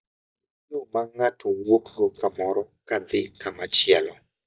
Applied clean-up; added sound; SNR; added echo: neural mask model DeepFilterNet 3.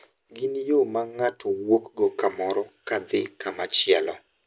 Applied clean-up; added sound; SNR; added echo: none; none; none; none.